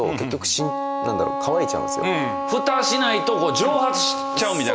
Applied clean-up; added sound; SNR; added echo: none; Wind instrument, woodwind instrument; 3 dB; none.